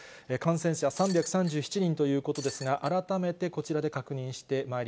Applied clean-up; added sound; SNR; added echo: none; Shatter; 16 dB; none.